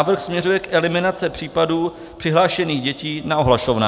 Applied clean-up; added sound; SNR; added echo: none; none; none; none.